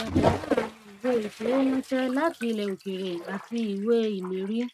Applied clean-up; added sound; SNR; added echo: neural mask model RNNoise.